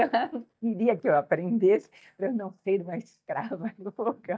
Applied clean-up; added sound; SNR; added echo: neural mask model DeepFilterNet 3.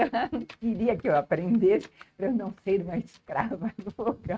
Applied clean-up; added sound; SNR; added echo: neural mask model RNNoise.